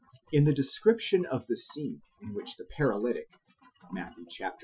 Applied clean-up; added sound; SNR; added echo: classical method Wiener filter.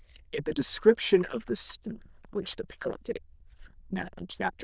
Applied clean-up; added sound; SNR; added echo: neural diffusion model UNIVERSE++.